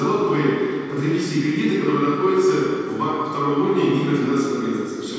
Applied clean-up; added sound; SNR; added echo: none; none; none; reverberation time 2.1 s.